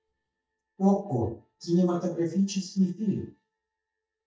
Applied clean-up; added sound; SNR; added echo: neural mask model DeepFilterNet 3.